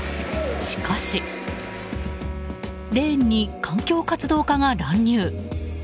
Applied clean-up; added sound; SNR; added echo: none; Wind instrument, woodwind instrument; 16 dB; none.